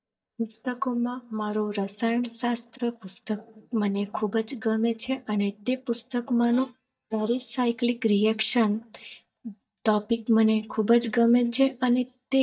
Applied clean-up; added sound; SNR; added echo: neural mask model DeepFilterNet 3.